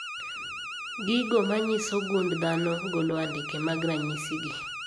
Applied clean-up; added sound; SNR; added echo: none; Alarm; 8 dB; none.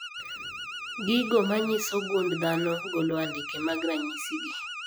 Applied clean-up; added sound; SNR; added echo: classical method Wiener filter.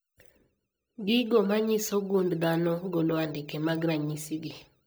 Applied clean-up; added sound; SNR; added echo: neural mask model DeepFilterNet 3.